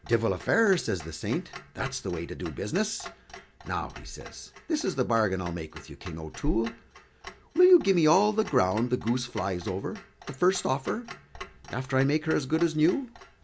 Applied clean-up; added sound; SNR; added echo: none; Clock; 19 dB; none.